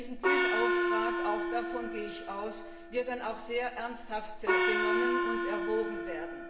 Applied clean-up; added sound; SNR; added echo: none; Gong; -5 dB; reverberation time 1.0 s.